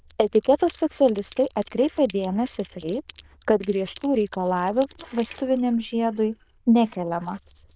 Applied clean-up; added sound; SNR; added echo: neural diffusion model UNIVERSE++.